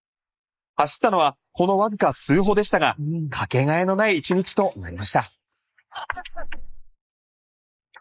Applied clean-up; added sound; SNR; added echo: neural mask model Resemble Enhance denoiser.